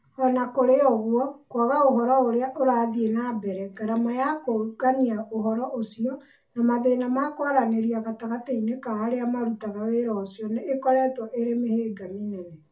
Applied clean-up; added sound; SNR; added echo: none; none; none; reverberation time 0.2 s.